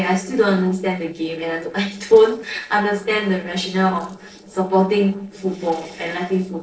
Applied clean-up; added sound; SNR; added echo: neural separator model SepFormer DNS4.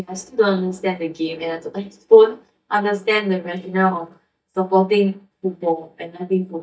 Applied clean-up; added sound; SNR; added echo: neural mask model DeepFilterNet 3.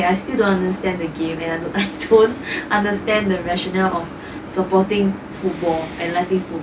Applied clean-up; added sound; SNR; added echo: none; none; none; none.